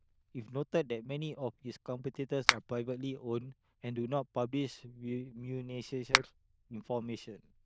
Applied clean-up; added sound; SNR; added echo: neural diffusion model UNIVERSE++.